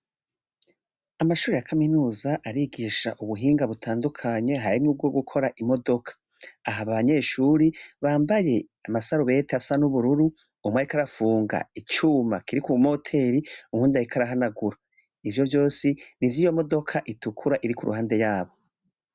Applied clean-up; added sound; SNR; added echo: none; none; none; none.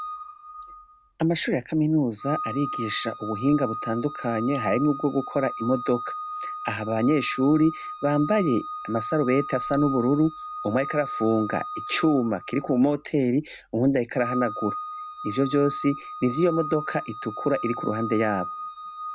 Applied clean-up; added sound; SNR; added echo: none; Organ; 9 dB; none.